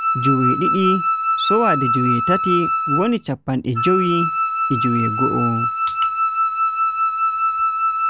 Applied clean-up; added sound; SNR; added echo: none; Wind instrument, woodwind instrument; -2 dB; none.